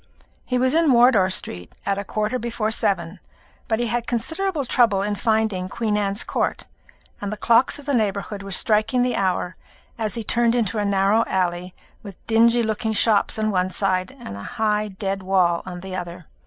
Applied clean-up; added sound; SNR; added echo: none; none; none; none.